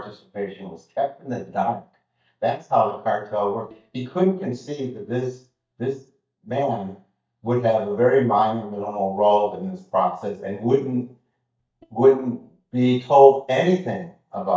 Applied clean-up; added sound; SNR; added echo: neural mask model DeepFilterNet 3.